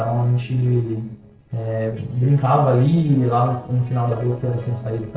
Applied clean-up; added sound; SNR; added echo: neural separator model SepFormer DNS4.